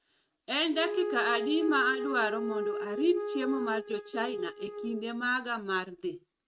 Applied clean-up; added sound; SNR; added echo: neural mask model RNNoise.